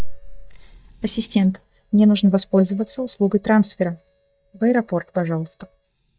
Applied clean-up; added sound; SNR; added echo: neural mask model DeepFilterNet 3.